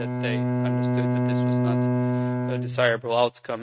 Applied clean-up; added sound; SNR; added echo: neural mask model RNNoise.